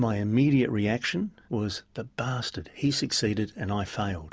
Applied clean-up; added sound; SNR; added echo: none; none; none; none.